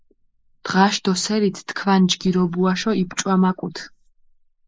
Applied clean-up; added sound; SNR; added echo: neural mask model Resemble Enhance denoiser.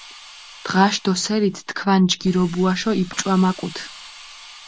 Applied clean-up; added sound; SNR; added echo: none; Hiss; 20 dB; none.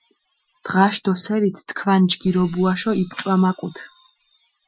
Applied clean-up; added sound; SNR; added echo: classical method Wiener filter.